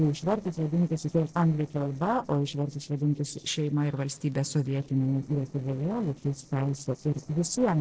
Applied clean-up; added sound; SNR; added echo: neural separator model SepFormer DNS4.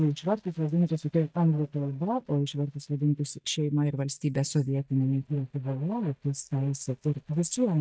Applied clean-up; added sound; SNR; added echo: neural mask model DeepFilterNet 3.